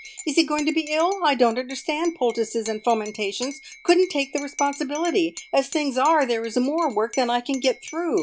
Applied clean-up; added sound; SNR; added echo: none; Cutlery, silverware / Dishes, pots, and pans / Chink, clink; 18 dB; none.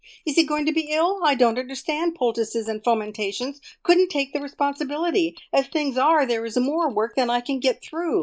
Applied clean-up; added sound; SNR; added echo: neural mask model Resemble Enhance denoiser.